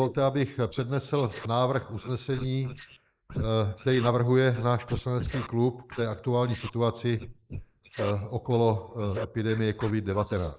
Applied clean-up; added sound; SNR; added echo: neural mask model Resemble Enhance denoiser.